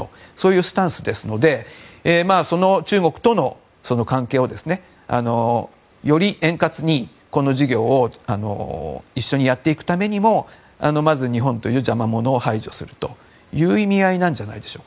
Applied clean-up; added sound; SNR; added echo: none; none; none; none.